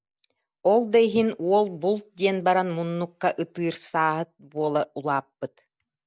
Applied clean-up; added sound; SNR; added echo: none; none; none; none.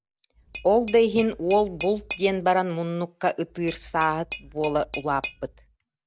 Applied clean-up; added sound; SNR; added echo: none; Tap / Glass; 15 dB; none.